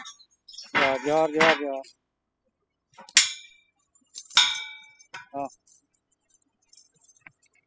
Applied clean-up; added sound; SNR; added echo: classical method spectral subtraction.